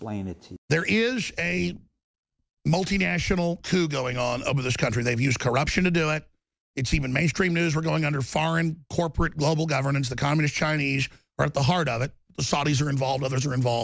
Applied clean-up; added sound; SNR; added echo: none; none; none; none.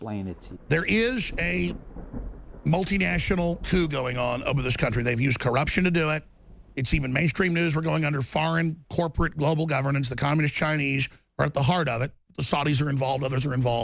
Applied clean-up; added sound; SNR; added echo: none; Thunder / Rain; 17 dB; none.